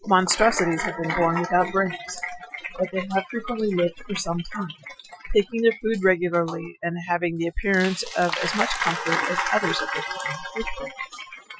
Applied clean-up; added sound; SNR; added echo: classical method Wiener filter.